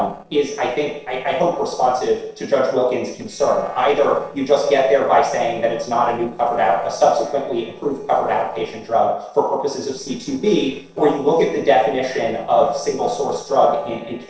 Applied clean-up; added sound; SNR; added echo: neural separator model SepFormer DNS4.